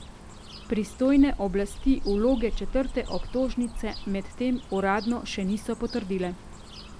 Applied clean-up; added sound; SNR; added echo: none; Cricket / Bird; 7 dB; none.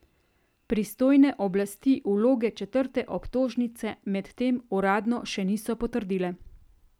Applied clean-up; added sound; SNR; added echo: none; none; none; none.